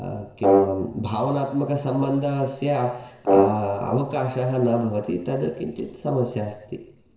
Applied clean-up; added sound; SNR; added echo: none; Brass instrument; -3 dB; reverberation time 0.9 s.